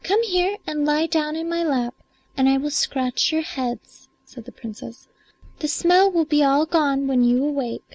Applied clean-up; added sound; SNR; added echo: none; none; none; none.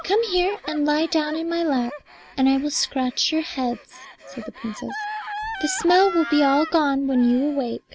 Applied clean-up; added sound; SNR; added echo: none; Gasp; 13 dB; none.